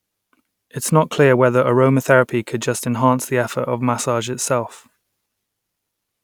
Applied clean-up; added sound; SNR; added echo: none; none; none; none.